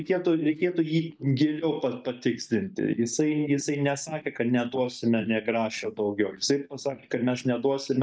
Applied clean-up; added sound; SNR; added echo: neural mask model DeepFilterNet 3.